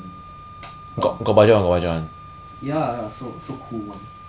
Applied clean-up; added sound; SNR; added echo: none; Wind instrument, woodwind instrument; 20 dB; none.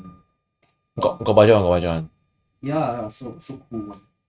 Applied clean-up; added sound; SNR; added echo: neural mask model RNNoise.